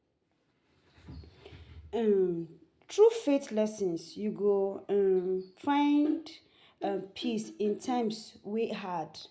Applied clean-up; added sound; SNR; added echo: none; none; none; none.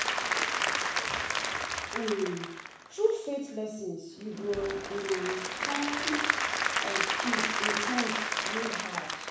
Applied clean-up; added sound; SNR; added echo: none; Applause / Crowd; -3 dB; reverberation time 0.6 s.